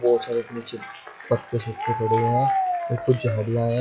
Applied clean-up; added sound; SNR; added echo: classical method log-MMSE.